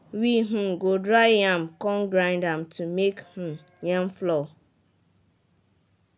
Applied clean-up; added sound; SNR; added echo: none; none; none; none.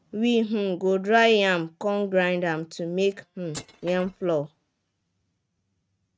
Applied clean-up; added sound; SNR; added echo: neural mask model RNNoise.